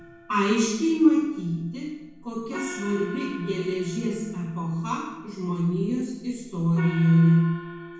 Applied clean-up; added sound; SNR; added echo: none; Gong; 16 dB; reverberation time 1.1 s.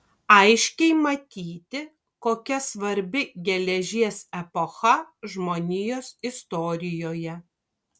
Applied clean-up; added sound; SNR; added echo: none; none; none; none.